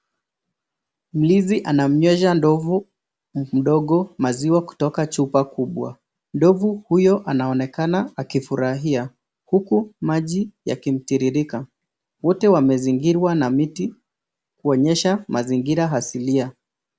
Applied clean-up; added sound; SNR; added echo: none; none; none; none.